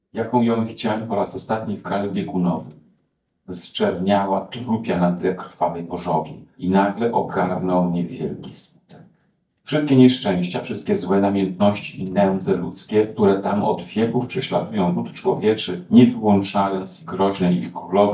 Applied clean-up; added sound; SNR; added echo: neural mask model DeepFilterNet 3.